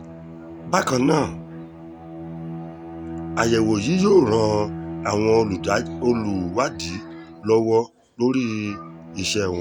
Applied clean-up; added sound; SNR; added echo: none; Bowed string instrument; 11 dB; none.